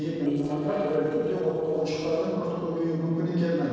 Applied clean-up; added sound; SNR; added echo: neural separator model SepFormer DNS4.